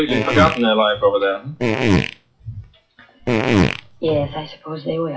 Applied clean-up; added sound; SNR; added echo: classical method WPE with log-MMSE.